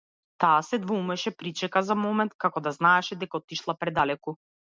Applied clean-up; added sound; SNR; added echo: none; none; none; none.